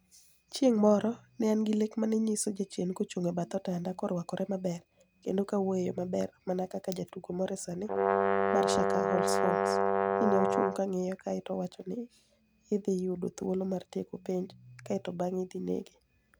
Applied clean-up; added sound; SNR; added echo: none; Brass instrument; -3 dB; none.